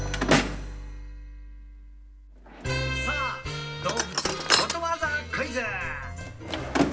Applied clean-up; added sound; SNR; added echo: none; Drawer open or close; -2 dB; reverberation time 0.2 s.